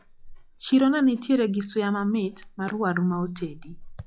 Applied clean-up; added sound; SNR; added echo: classical method log-MMSE.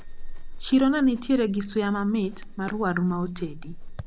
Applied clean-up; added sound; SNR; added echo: none; Livestock, farm animals, working animals; 10 dB; none.